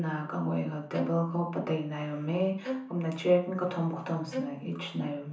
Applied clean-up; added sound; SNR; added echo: none; Bowed string instrument; 8 dB; reverberation time 0.9 s.